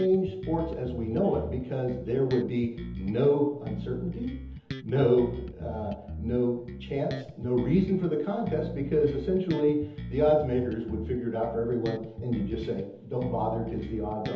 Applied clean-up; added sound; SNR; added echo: none; Bass guitar; 10 dB; reverberation time 0.8 s.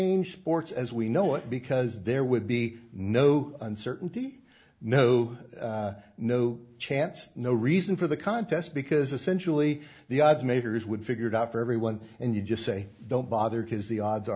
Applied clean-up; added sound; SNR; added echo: none; none; none; none.